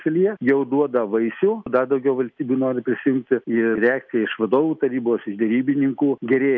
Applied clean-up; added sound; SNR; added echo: none; none; none; none.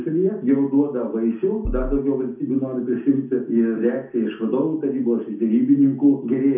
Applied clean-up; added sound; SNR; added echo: none; Bass drum; 5 dB; reverberation time 0.7 s.